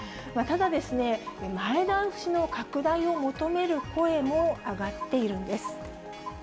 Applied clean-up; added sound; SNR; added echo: none; Clock; 16 dB; none.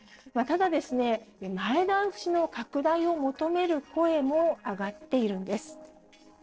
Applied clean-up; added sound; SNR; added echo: neural separator model SepFormer DNS4.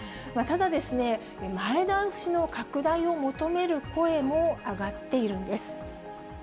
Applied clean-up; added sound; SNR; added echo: none; none; none; none.